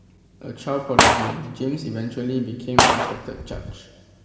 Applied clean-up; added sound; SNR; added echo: none; Gunshot, gunfire; -5 dB; reverberation time 2.1 s.